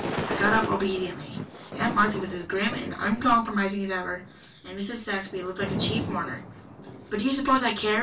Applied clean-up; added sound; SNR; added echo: none; Thunder / Rain; 8 dB; reverberation time 0.1 s.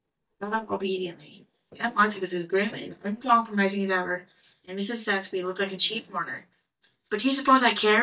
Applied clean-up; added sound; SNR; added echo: neural mask model DeepFilterNet 3.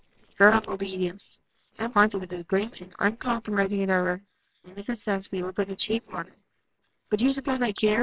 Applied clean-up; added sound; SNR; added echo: neural separator model SepFormer WHAMR!.